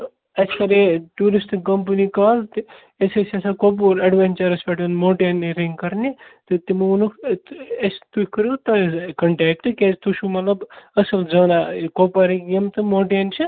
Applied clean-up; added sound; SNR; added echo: none; none; none; none.